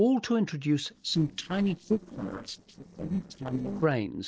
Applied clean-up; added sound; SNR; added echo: neural separator model SepFormer DNS4.